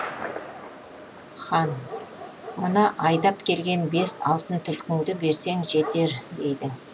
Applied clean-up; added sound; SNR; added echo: none; Gunshot, gunfire; 13 dB; none.